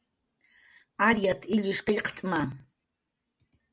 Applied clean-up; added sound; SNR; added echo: none; none; none; none.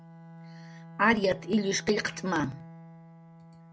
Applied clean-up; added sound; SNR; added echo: none; Bowed string instrument; 16 dB; none.